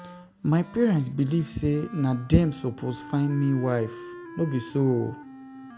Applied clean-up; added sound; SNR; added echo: none; Wind instrument, woodwind instrument; 16 dB; reverberation time 0.3 s.